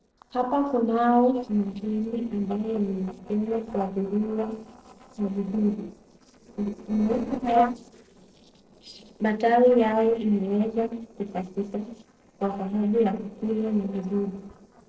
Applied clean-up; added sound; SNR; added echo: neural separator model SepFormer DNS4.